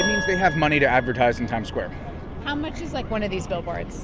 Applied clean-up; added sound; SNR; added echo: none; Keyboard (musical); 9 dB; none.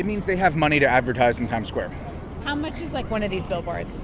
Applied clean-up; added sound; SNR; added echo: none; none; none; none.